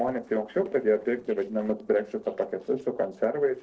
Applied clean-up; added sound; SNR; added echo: neural separator model SepFormer DNS4.